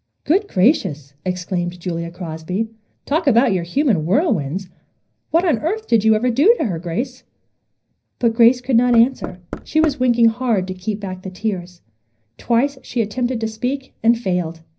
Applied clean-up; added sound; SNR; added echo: none; Knock; 10 dB; reverberation time 0.5 s.